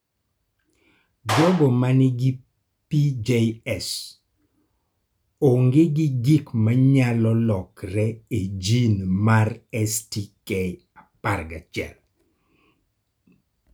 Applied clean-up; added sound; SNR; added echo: none; Clapping; 9 dB; none.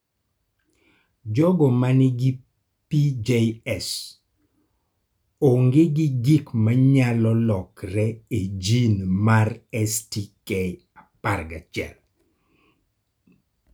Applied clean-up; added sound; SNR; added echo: none; none; none; none.